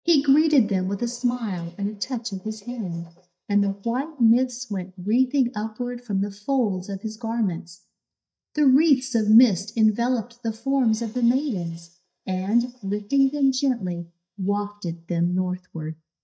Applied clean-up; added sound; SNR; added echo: neural mask model DeepFilterNet 3.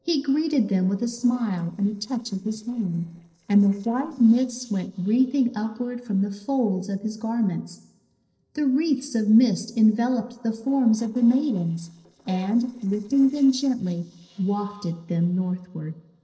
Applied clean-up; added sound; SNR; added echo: neural separator model SepFormer DNS4.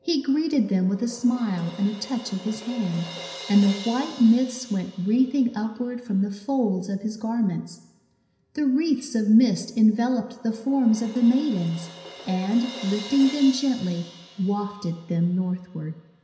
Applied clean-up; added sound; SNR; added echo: none; Crash cymbal; 19 dB; reverberation time 0.9 s.